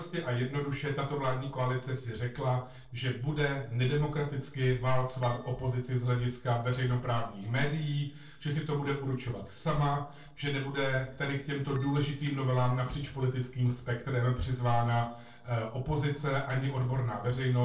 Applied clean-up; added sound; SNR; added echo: neural separator model SepFormer DNS4.